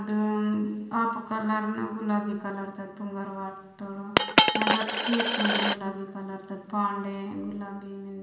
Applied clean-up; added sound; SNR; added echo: none; Coin (dropping); -4 dB; reverberation time 1.1 s.